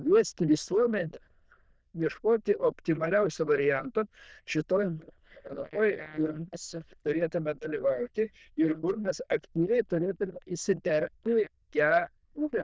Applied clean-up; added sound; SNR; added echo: neural diffusion model UNIVERSE++.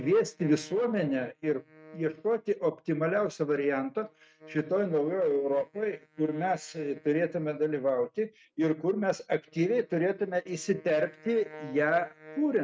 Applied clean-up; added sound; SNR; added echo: neural mask model RNNoise.